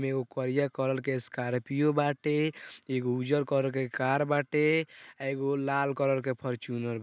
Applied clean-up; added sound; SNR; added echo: none; none; none; none.